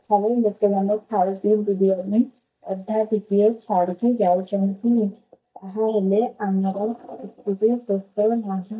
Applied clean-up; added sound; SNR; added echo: neural mask model DeepFilterNet 3.